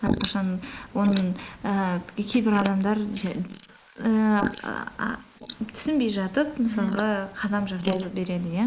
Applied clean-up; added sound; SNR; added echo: neural mask model Resemble Enhance denoiser.